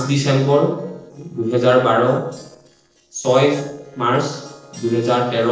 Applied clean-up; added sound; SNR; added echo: neural separator model SepFormer DNS4.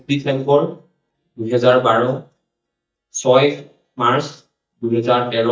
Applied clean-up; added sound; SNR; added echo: neural mask model DeepFilterNet 3.